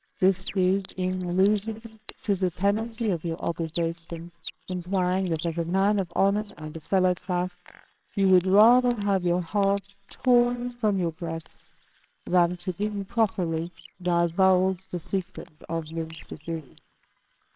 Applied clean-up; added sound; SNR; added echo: neural separator model SepFormer WHAMR!.